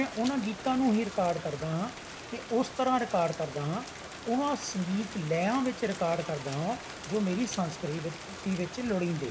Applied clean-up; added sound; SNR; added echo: none; Rain; 12 dB; none.